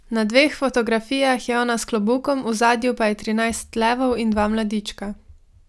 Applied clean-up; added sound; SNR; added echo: none; none; none; none.